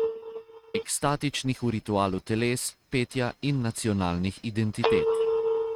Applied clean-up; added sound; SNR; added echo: neural mask model RNNoise.